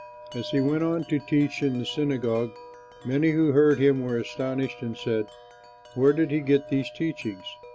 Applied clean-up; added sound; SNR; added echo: none; Wind chime; 19 dB; none.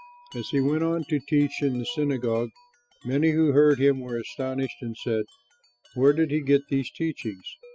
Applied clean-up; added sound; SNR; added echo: classical method spectral subtraction.